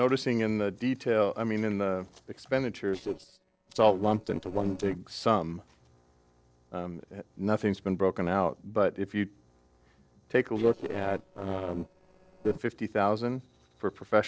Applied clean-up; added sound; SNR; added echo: neural separator model SepFormer DNS4.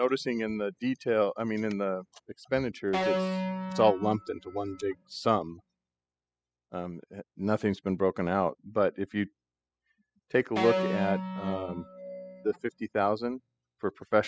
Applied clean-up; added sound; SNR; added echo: classical method spectral subtraction.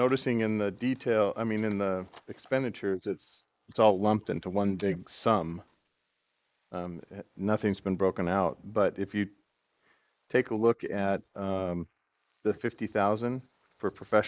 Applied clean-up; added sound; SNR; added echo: neural mask model Resemble Enhance denoiser.